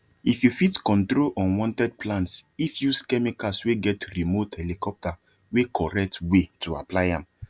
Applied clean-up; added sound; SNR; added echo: none; none; none; none.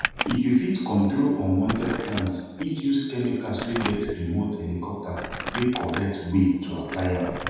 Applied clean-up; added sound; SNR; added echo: none; Crumpling, crinkling; 10 dB; reverberation time 1.2 s.